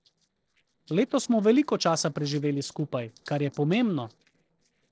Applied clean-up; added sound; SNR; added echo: neural separator model SepFormer DNS4.